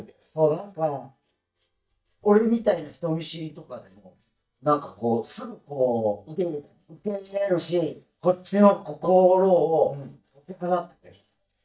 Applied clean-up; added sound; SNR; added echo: neural mask model DeepFilterNet 3.